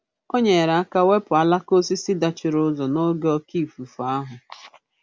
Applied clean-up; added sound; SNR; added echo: none; none; none; none.